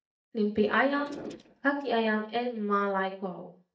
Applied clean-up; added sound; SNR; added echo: neural mask model DeepFilterNet 3.